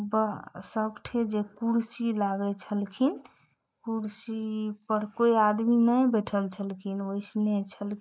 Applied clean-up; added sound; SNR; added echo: neural mask model Resemble Enhance denoiser.